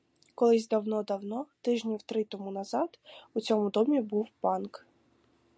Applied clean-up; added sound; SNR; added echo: none; none; none; none.